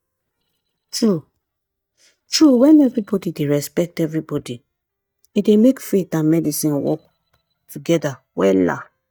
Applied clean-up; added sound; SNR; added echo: neural mask model DeepFilterNet 3.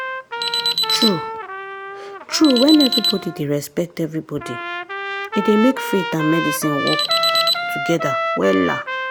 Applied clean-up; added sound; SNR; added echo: none; Trumpet + Alarm; 2 dB; none.